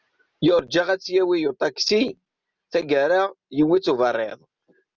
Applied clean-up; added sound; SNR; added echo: none; none; none; none.